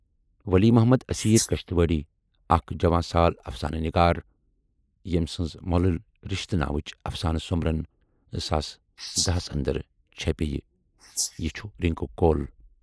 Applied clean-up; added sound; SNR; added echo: neural mask model Resemble Enhance denoiser.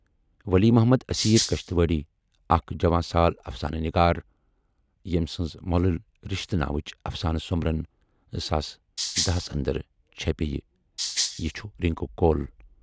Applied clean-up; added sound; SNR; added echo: none; Rattle (instrument); 2 dB; none.